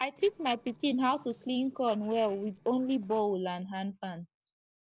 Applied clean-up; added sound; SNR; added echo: neural separator model SepFormer DNS4.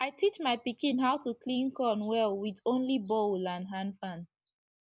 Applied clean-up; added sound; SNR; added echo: none; none; none; none.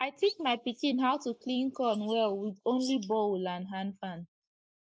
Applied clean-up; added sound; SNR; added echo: neural mask model Resemble Enhance denoiser.